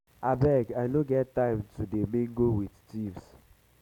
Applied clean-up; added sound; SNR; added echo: none; none; none; none.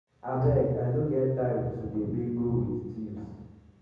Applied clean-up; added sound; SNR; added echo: none; none; none; reverberation time 1.1 s.